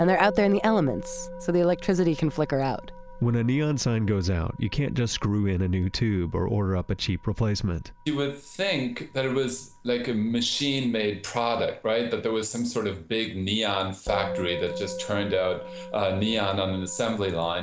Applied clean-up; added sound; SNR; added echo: none; Musical instrument; 15 dB; none.